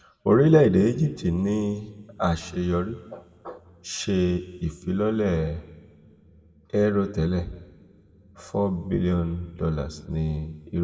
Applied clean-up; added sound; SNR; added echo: none; none; none; reverberation time 1.2 s.